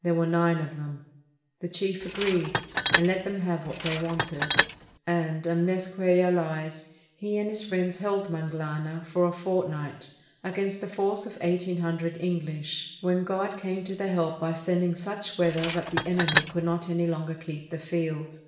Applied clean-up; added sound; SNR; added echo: none; Tools; -2 dB; reverberation time 0.8 s.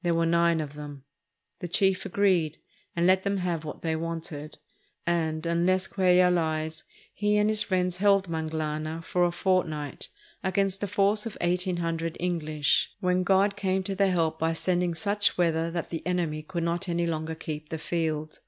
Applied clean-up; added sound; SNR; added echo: none; none; none; none.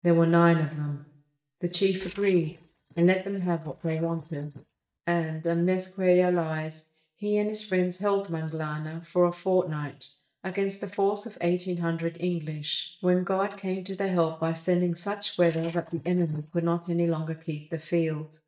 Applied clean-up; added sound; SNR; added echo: neural mask model DeepFilterNet 3.